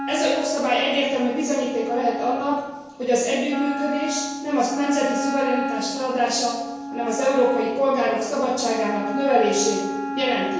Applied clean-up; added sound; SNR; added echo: none; Wind instrument, woodwind instrument; 7 dB; reverberation time 1.0 s.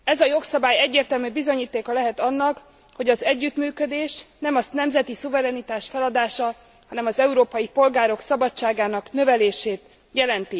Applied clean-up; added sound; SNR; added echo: none; none; none; none.